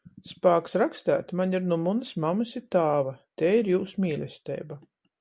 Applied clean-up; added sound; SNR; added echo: none; none; none; none.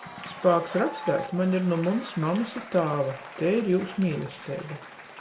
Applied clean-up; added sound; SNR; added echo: none; Applause / Crowd / Cheering; 14 dB; reverberation time 0.5 s.